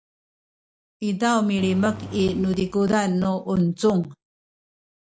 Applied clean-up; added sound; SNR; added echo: none; Engine; 15 dB; none.